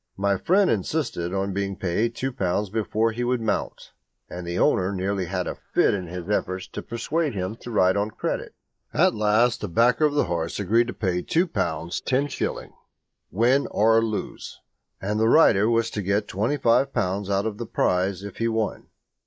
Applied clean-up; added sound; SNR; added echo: neural mask model Resemble Enhance denoiser.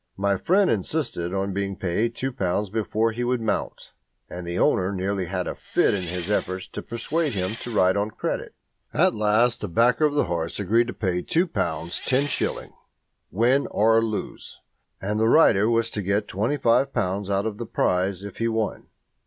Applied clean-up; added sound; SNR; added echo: none; Engine; 13 dB; none.